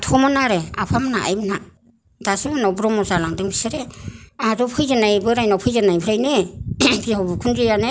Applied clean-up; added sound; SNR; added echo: none; none; none; none.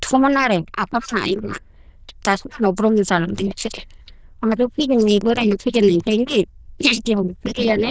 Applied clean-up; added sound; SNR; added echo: neural diffusion model UNIVERSE++.